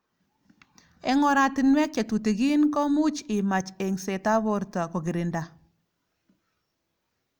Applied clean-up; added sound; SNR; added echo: none; none; none; none.